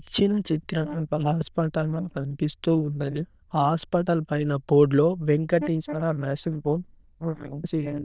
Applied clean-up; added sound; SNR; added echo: neural diffusion model UNIVERSE++.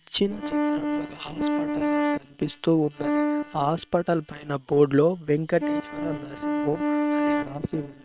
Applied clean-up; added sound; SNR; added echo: neural separator model SepFormer WHAM!.